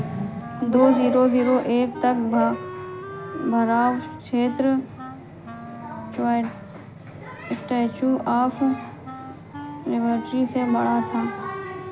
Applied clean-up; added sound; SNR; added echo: none; Wind instrument, woodwind instrument; 15 dB; none.